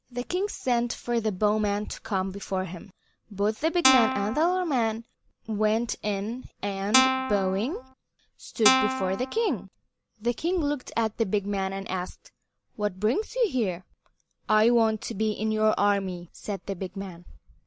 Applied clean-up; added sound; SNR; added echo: none; Guitar; -1 dB; none.